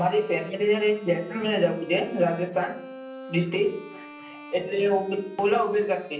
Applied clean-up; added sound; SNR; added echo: none; Bowed string instrument; 18 dB; reverberation time 0.6 s.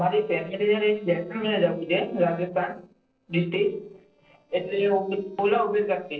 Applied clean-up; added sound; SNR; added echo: neural separator model SepFormer DNS4.